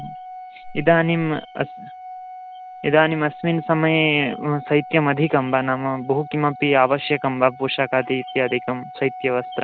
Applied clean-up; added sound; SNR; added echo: none; Organ; 15 dB; none.